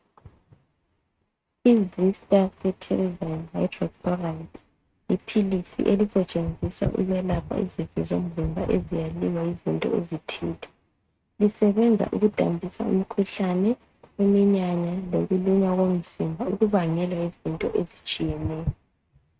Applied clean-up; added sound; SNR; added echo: neural mask model RNNoise.